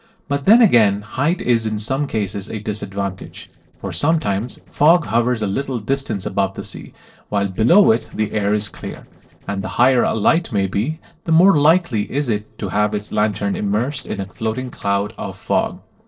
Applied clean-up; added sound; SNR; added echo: neural separator model SepFormer DNS4.